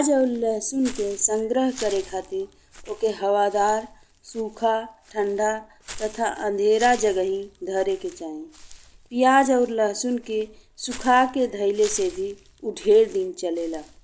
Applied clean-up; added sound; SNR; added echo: none; Walk, footsteps / Bird; 19 dB; none.